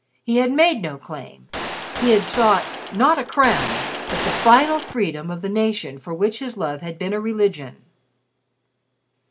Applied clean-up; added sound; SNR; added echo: none; Gunshot, gunfire; 6 dB; none.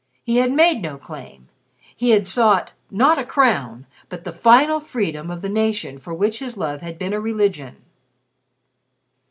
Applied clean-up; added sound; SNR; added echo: none; none; none; none.